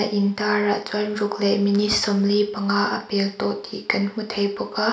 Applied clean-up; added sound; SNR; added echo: none; none; none; reverberation time 0.4 s.